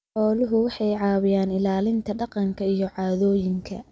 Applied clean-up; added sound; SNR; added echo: none; none; none; none.